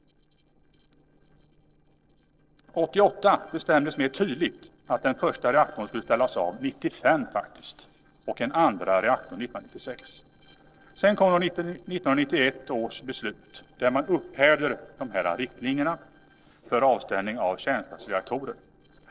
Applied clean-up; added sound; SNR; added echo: neural separator model SepFormer DNS4.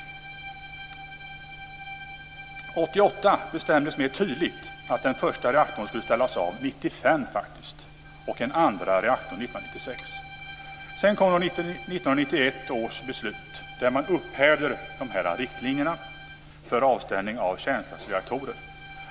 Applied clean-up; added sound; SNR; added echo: none; Bowed string instrument; 16 dB; none.